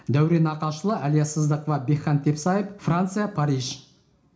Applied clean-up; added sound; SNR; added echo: none; none; none; reverberation time 0.4 s.